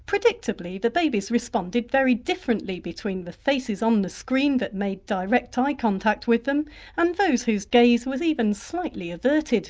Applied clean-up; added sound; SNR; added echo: none; none; none; none.